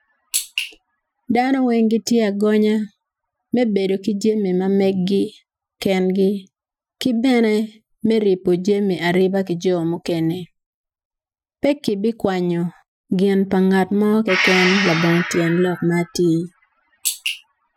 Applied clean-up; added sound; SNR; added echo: classical method Wiener filter.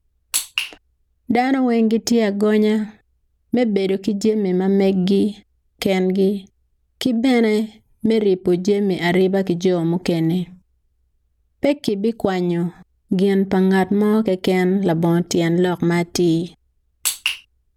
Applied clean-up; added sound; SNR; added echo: none; none; none; none.